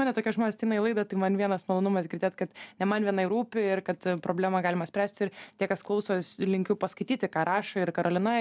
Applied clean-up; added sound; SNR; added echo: none; none; none; none.